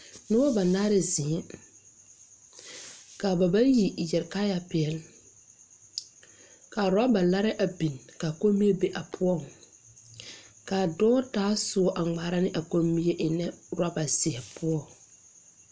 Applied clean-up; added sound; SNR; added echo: none; none; none; none.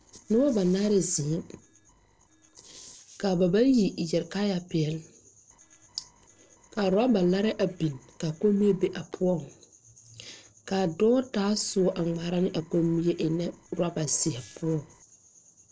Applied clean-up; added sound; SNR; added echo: neural separator model SepFormer DNS4.